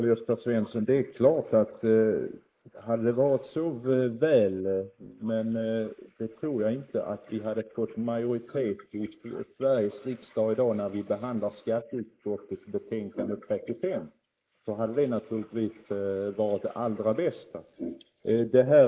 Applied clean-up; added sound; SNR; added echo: neural mask model Resemble Enhance denoiser.